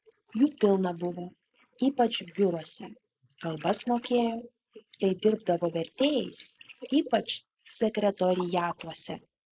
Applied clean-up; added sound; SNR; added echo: neural mask model Resemble Enhance denoiser.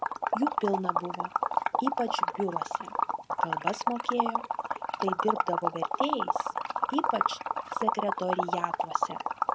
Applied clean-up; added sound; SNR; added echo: none; Liquid; -4 dB; none.